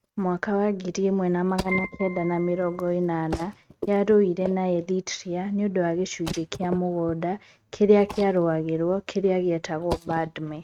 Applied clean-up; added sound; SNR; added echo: neural mask model RNNoise.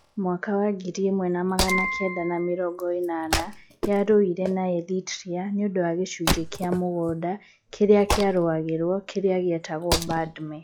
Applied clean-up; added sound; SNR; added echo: classical method log-MMSE.